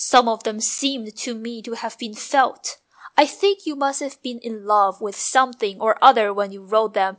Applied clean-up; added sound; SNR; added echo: none; none; none; none.